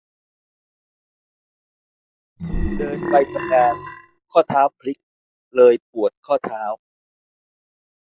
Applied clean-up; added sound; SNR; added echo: classical method log-MMSE.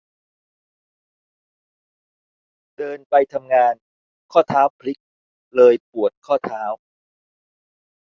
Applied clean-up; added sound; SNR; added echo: none; none; none; none.